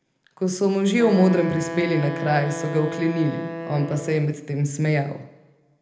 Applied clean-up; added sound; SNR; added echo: none; Wind instrument, woodwind instrument; 11 dB; reverberation time 0.7 s.